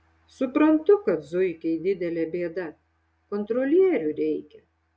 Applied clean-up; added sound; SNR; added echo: none; none; none; none.